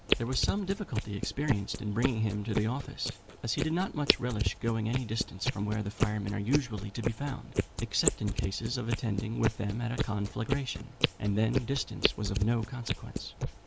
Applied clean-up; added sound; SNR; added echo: neural mask model Resemble Enhance denoiser.